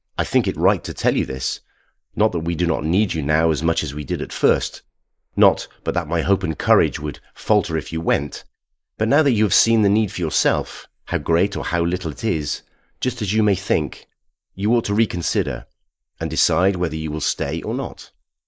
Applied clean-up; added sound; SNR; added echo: neural mask model Resemble Enhance denoiser.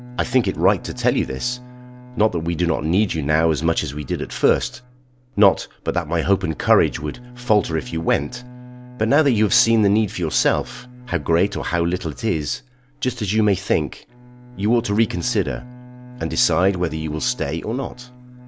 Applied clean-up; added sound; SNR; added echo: none; Bowed string instrument; 19 dB; none.